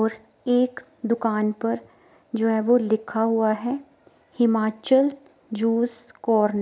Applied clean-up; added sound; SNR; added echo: none; none; none; none.